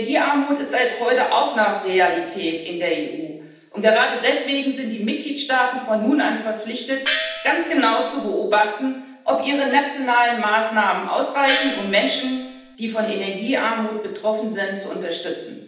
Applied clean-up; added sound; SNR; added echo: none; Gong; 6 dB; reverberation time 0.8 s.